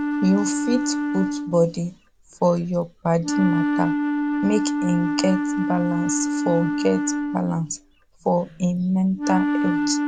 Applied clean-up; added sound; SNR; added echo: none; Wind instrument, woodwind instrument; 1 dB; none.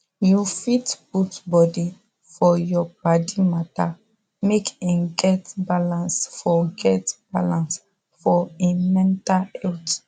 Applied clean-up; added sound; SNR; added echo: none; none; none; none.